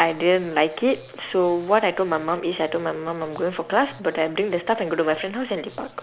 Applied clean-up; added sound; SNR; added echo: none; none; none; none.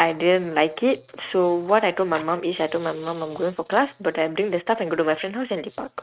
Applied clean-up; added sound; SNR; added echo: neural mask model RNNoise.